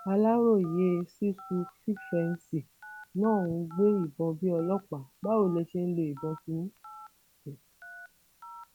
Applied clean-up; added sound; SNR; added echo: none; Telephone; 20 dB; none.